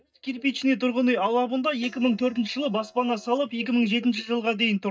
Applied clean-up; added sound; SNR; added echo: neural mask model DeepFilterNet 3.